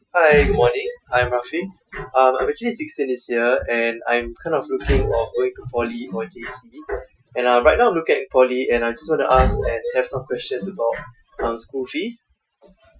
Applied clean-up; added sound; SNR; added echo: classical method Wiener filter.